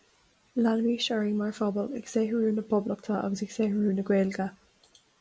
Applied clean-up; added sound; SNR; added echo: none; none; none; none.